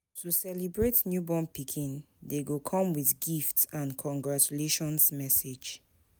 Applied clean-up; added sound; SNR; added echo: none; none; none; none.